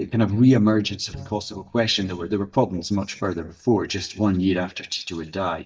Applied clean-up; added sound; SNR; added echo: neural mask model DeepFilterNet 3.